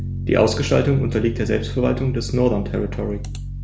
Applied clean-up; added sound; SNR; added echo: none; Piano; 6 dB; none.